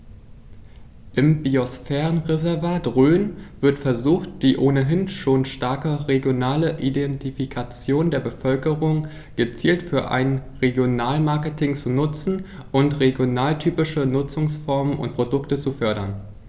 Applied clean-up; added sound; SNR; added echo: none; none; none; none.